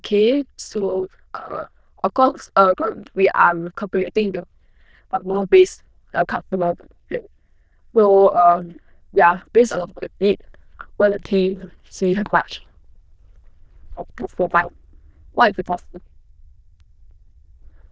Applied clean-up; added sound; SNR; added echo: neural diffusion model UNIVERSE++.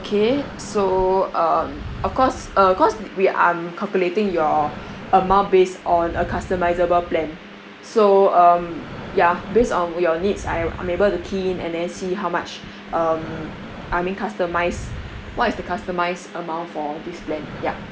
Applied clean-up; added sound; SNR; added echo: none; Breathing; 16 dB; none.